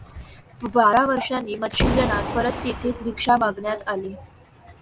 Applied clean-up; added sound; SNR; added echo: none; Boom; 5 dB; none.